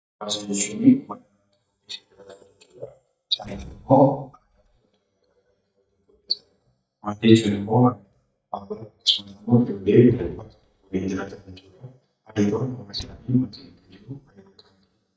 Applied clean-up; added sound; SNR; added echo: neural mask model DeepFilterNet 3.